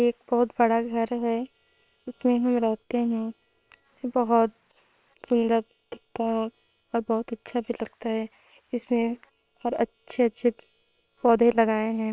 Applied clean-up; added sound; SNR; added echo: neural separator model SepFormer WHAM!.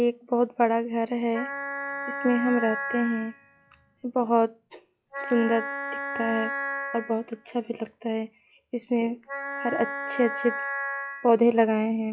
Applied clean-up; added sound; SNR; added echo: classical method log-MMSE.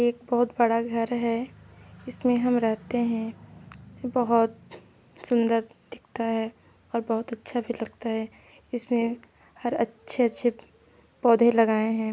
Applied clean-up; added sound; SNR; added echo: none; none; none; none.